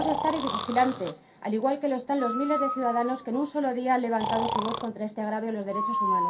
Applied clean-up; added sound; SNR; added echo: none; Breathing; 4 dB; reverberation time 0.3 s.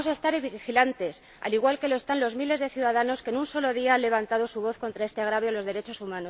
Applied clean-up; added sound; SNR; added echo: none; none; none; none.